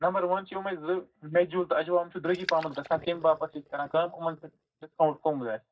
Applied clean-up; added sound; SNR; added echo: neural mask model DeepFilterNet 3.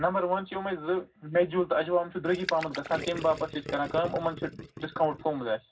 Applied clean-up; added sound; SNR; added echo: none; Gurgling; 11 dB; reverberation time 0.4 s.